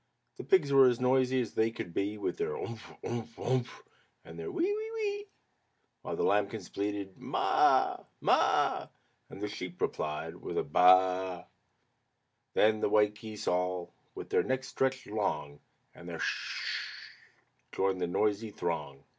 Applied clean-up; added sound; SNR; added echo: none; none; none; none.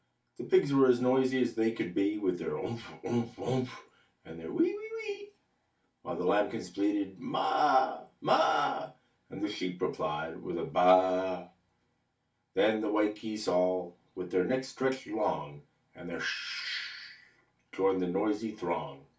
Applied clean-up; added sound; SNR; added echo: none; none; none; reverberation time 0.2 s.